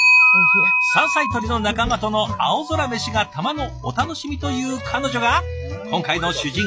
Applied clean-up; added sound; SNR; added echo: classical method log-MMSE.